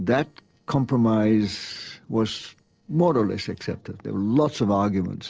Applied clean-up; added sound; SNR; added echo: neural separator model SepFormer DNS4.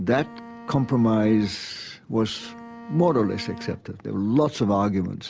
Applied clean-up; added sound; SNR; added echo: none; Bowed string instrument; 17 dB; none.